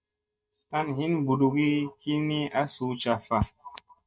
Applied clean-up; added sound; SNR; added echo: neural mask model DeepFilterNet 3.